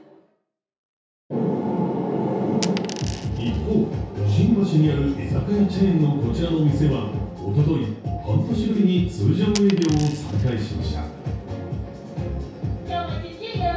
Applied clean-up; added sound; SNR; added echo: none; Coin (dropping); 14 dB; reverberation time 0.6 s.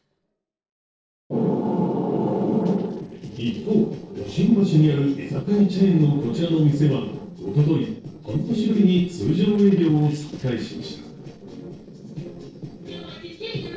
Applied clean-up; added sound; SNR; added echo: neural separator model SepFormer DNS4.